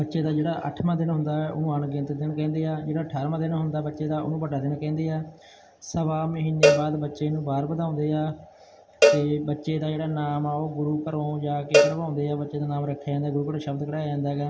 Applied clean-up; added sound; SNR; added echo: none; Cowbell; -1 dB; none.